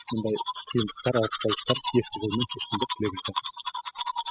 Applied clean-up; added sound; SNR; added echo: classical method spectral subtraction.